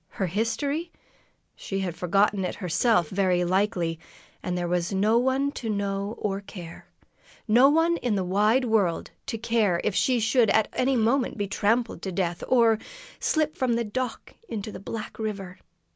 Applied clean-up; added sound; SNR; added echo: none; Burping, eructation; 16 dB; none.